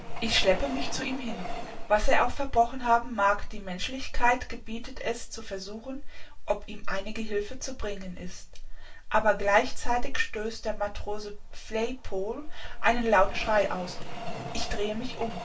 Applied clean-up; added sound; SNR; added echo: none; Train; 18 dB; reverberation time 0.2 s.